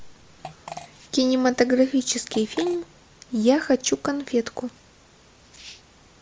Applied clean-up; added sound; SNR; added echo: none; Fart; 17 dB; none.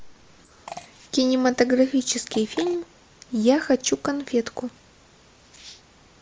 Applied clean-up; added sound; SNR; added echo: neural mask model Resemble Enhance denoiser.